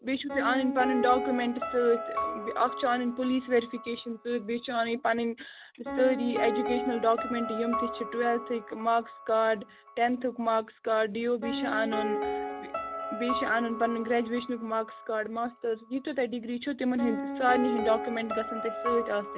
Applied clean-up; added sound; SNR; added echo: none; Piano; 7 dB; none.